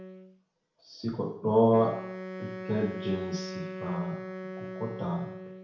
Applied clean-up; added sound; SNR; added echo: none; Wind instrument, woodwind instrument; 10 dB; reverberation time 0.6 s.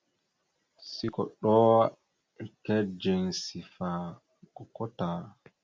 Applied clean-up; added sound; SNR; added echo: none; none; none; none.